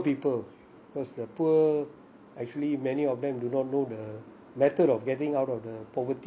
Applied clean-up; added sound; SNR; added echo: none; none; none; none.